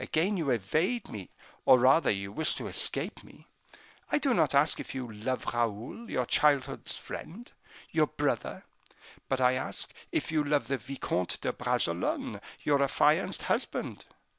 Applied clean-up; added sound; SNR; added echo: none; none; none; none.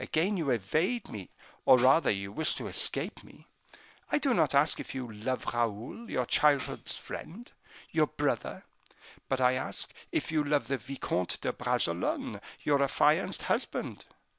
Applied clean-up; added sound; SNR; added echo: none; Tambourine; 2 dB; none.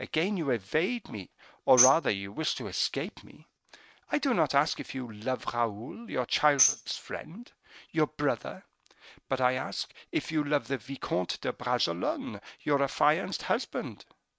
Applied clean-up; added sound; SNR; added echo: neural mask model RNNoise.